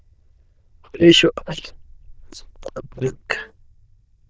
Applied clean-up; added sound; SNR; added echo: neural diffusion model UNIVERSE++.